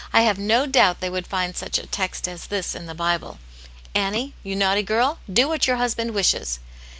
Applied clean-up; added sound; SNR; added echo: none; none; none; none.